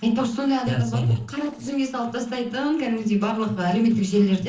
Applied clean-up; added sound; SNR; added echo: neural separator model SepFormer DNS4.